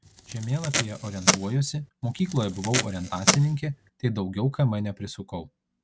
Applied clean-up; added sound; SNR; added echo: none; Packing tape, duct tape; 1 dB; none.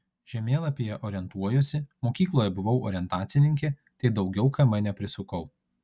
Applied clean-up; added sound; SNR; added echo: none; none; none; none.